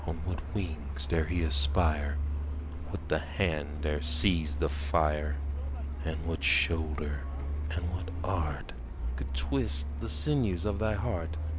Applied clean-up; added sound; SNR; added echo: none; Truck; 2 dB; none.